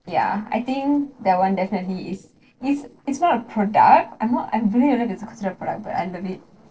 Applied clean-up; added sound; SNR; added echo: neural separator model SepFormer DNS4.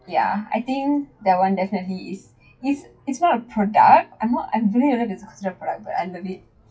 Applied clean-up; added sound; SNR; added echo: classical method WPE with log-MMSE.